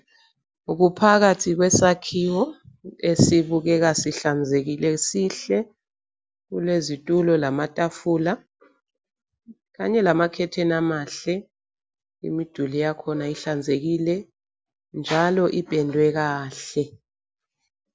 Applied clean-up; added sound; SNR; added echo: none; none; none; none.